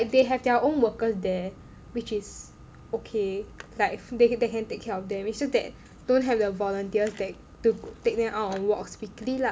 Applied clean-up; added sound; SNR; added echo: none; none; none; none.